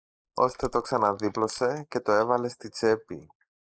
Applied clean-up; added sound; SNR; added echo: neural mask model Resemble Enhance denoiser.